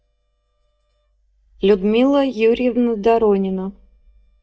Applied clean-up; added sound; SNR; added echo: neural mask model DeepFilterNet 3.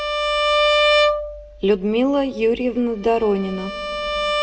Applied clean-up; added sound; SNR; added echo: none; Bowed string instrument; -1 dB; reverberation time 1.4 s.